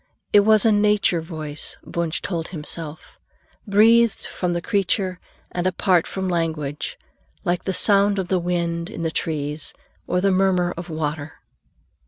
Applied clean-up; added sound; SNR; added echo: none; none; none; none.